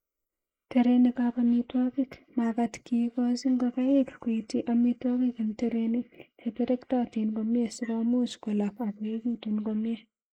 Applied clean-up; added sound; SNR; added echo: neural mask model Resemble Enhance denoiser.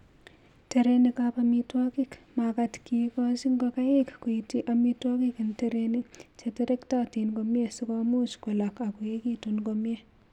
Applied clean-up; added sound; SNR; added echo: none; none; none; none.